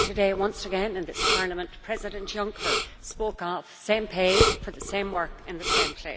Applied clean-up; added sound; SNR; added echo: none; Respiratory sounds; 0 dB; none.